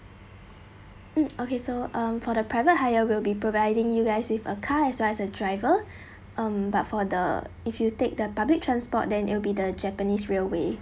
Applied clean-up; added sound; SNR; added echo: none; none; none; none.